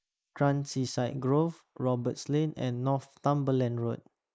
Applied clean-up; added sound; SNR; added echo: neural mask model Resemble Enhance denoiser.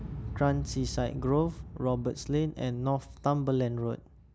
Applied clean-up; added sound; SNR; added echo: none; Explosion; 11 dB; none.